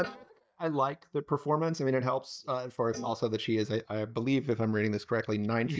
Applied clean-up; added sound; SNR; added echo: neural mask model DeepFilterNet 3.